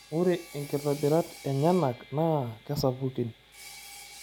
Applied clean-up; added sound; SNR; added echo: none; Sawing; 19 dB; none.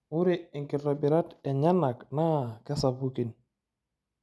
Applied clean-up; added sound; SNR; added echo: none; none; none; none.